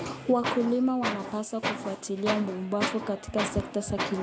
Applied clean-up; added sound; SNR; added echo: none; Tools; 6 dB; none.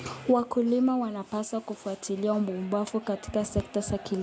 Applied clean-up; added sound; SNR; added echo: none; none; none; none.